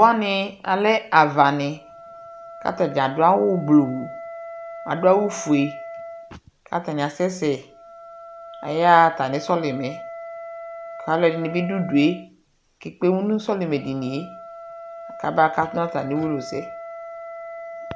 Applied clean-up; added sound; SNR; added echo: none; Wind instrument, woodwind instrument; 15 dB; none.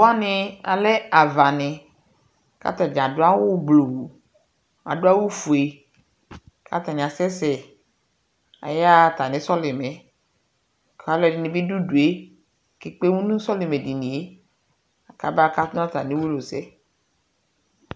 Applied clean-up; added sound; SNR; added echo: none; none; none; none.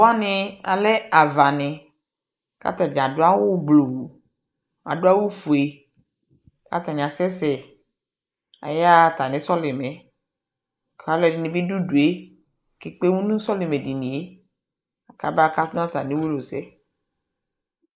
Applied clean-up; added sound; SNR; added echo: neural mask model Resemble Enhance denoiser.